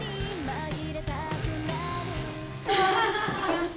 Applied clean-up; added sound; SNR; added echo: none; Bowed string instrument + Engine / Mechanisms; 12 dB; none.